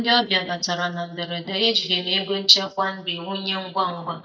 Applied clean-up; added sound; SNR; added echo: neural mask model DeepFilterNet 3.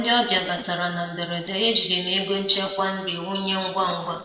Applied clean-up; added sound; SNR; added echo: neural separator model SepFormer DNS4.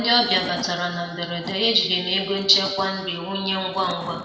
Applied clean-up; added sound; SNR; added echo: none; Wood / Tools; 17 dB; reverberation time 1.2 s.